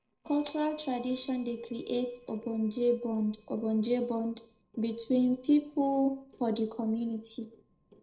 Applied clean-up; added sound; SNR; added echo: neural separator model SepFormer DNS4.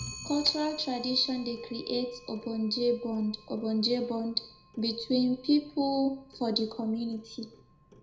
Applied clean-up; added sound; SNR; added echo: none; Clock; 19 dB; reverberation time 0.5 s.